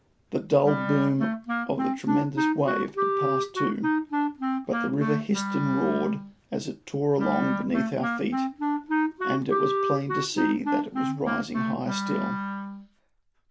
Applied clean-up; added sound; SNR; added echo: none; Wind instrument, woodwind instrument; 0 dB; none.